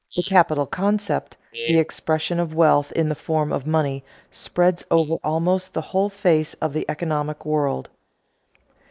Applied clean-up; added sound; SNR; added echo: neural mask model Resemble Enhance denoiser.